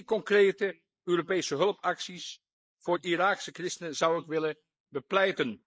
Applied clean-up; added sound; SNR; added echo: neural mask model Resemble Enhance denoiser.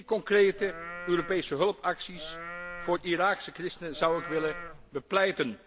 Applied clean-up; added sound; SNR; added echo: none; Livestock, farm animals, working animals; 13 dB; none.